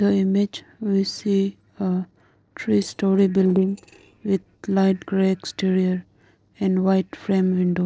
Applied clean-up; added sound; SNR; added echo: neural separator model SepFormer DNS4.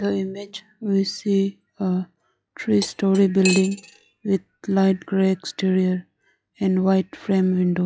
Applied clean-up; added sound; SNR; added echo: classical method log-MMSE.